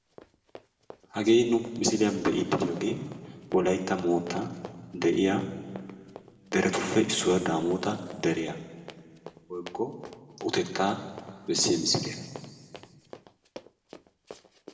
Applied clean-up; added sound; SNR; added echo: none; Run; 20 dB; reverberation time 1.7 s.